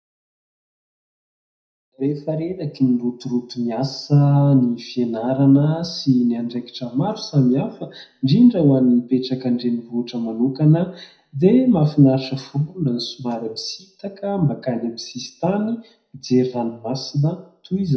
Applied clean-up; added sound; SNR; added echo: none; none; none; reverberation time 0.4 s.